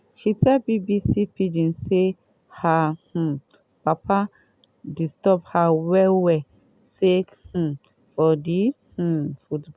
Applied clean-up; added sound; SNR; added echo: none; none; none; none.